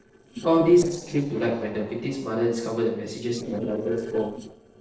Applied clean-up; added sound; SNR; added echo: neural separator model SepFormer DNS4.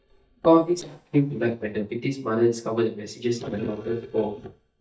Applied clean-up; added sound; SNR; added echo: neural mask model DeepFilterNet 3.